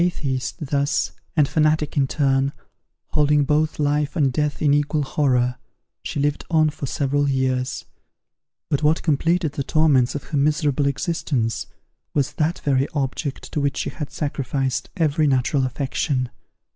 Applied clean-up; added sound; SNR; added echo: none; none; none; none.